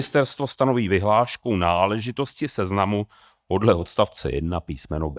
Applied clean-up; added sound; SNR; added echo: neural mask model DeepFilterNet 3.